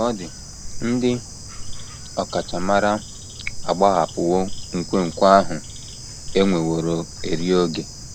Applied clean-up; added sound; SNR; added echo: none; Bird / Insect; 9 dB; none.